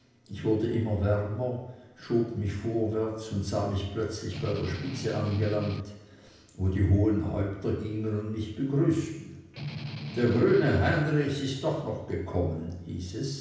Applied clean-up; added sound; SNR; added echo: none; Strum; 8 dB; reverberation time 0.9 s.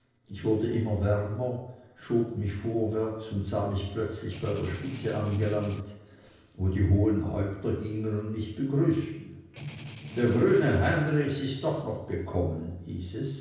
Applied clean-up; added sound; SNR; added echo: neural separator model SepFormer DNS4.